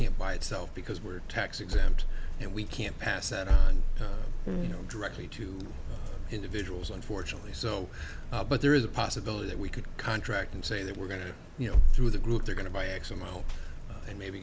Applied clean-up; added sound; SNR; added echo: none; none; none; none.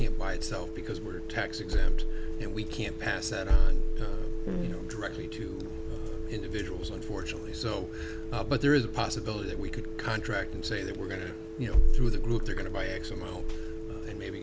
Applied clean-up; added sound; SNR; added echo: none; Telephone; 12 dB; none.